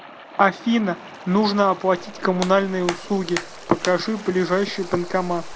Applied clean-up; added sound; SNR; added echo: none; Hands + Waves, surf; 13 dB; none.